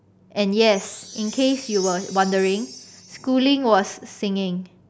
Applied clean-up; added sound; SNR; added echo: none; Chime; 16 dB; none.